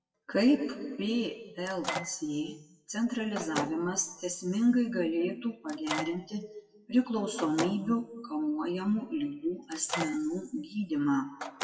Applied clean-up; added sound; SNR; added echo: classical method WPE with log-MMSE.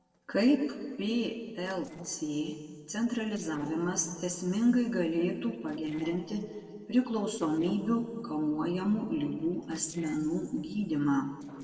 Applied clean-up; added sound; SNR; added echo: neural separator model SepFormer DNS4.